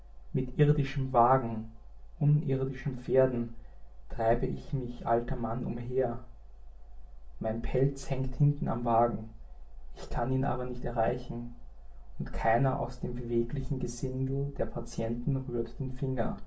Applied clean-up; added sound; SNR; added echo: none; none; none; reverberation time 0.3 s.